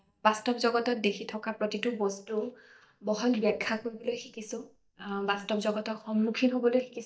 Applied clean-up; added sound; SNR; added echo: neural mask model DeepFilterNet 3.